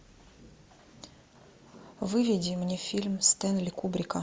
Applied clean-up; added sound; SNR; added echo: none; none; none; none.